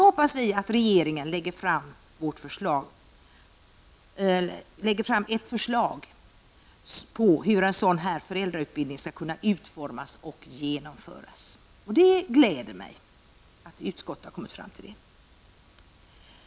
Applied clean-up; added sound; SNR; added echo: none; none; none; none.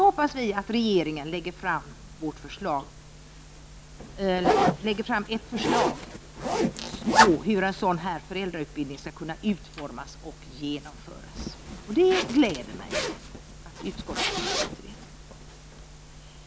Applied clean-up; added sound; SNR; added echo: none; Zipper (clothing); 2 dB; none.